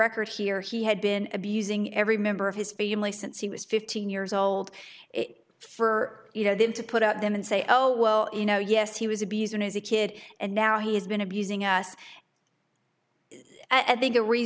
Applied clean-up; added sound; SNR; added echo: none; none; none; none.